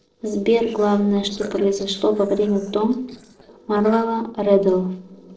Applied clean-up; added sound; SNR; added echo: neural separator model SepFormer DNS4.